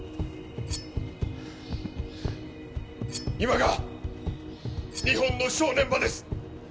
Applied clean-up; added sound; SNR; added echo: none; Cutlery, silverware; 17 dB; none.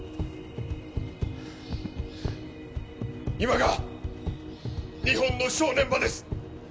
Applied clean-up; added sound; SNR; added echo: none; none; none; none.